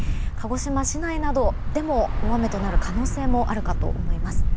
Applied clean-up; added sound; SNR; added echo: none; Traffic noise, roadway noise / Bus; -4 dB; none.